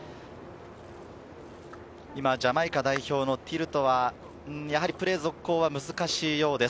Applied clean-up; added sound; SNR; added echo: none; none; none; none.